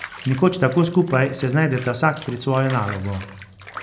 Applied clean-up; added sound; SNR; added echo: none; Bathtub (filling or washing); 18 dB; none.